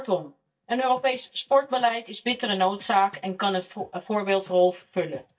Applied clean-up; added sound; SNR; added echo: neural mask model DeepFilterNet 3.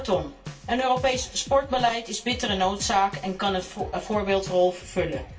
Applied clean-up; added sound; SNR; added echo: none; Drum kit; 14 dB; reverberation time 0.2 s.